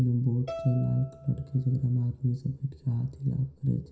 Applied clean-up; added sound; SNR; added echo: none; Bowed string instrument; 15 dB; reverberation time 0.5 s.